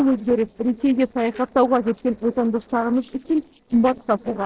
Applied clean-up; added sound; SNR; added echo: neural separator model SepFormer DNS4.